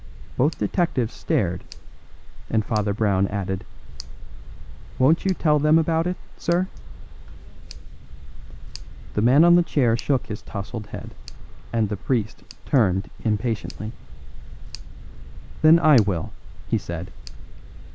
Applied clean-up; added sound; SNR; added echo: neural mask model Resemble Enhance denoiser.